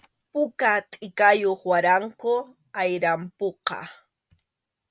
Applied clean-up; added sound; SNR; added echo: none; none; none; none.